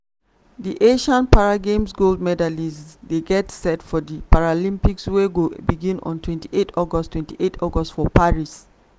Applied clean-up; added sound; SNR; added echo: none; none; none; none.